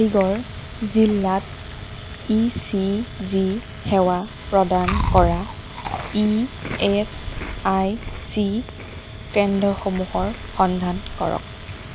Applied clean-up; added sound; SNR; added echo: none; Chewing, mastication; 7 dB; none.